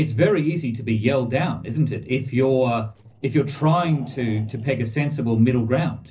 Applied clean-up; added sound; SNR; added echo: neural separator model SepFormer DNS4.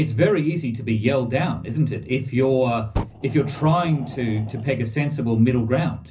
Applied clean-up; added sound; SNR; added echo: none; Fire; 13 dB; reverberation time 0.4 s.